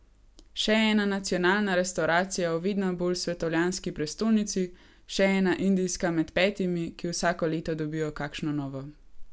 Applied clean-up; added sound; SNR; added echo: none; none; none; none.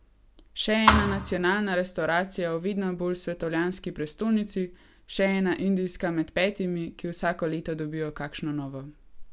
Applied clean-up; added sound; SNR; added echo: none; Thump, thud; -2 dB; none.